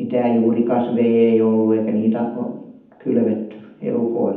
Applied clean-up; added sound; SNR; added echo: none; none; none; reverberation time 0.8 s.